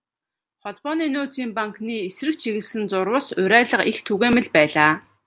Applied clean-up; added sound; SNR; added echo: none; none; none; none.